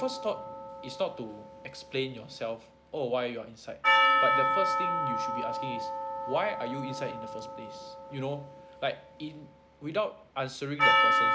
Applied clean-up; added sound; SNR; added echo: none; Percussion; -5 dB; none.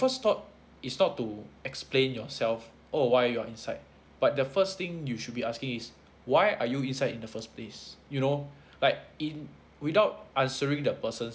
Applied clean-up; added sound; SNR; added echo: none; none; none; none.